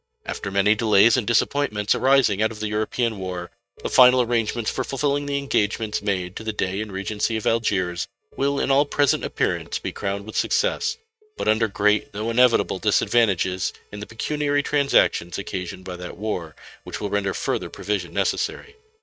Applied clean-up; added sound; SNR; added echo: neural mask model RNNoise.